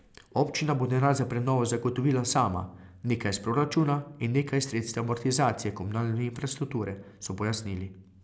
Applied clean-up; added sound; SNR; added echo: none; none; none; none.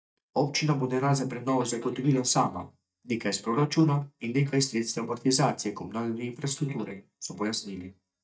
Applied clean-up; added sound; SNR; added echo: neural mask model DeepFilterNet 3.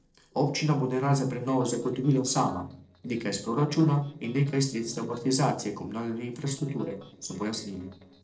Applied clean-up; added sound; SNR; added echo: neural separator model SepFormer DNS4.